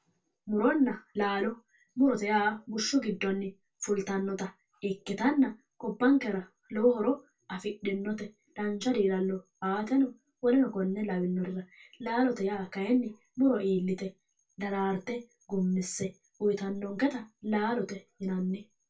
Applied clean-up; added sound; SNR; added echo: none; none; none; reverberation time 0.2 s.